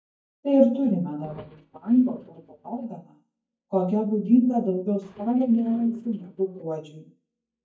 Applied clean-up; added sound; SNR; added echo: neural mask model DeepFilterNet 3.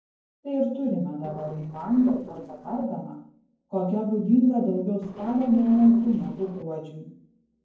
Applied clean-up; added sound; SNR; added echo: neural separator model SepFormer DNS4.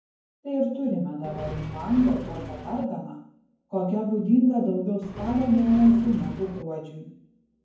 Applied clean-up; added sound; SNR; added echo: none; Accelerating, revving, vroom; 11 dB; reverberation time 0.9 s.